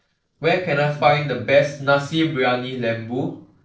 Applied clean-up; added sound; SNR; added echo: neural separator model SepFormer DNS4.